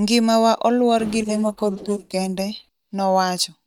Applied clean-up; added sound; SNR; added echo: neural mask model DeepFilterNet 3.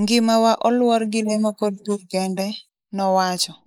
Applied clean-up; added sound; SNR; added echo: neural mask model Resemble Enhance denoiser.